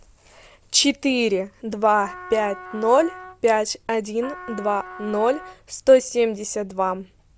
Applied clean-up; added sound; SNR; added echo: none; Trumpet; 17 dB; none.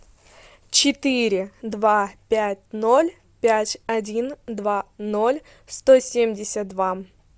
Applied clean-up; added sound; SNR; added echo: none; none; none; none.